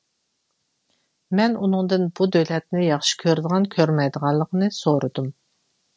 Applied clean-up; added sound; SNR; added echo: none; none; none; none.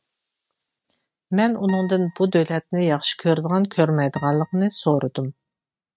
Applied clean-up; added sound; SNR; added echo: neural mask model RNNoise.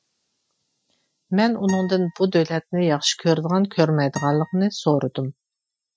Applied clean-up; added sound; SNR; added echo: classical method Wiener filter.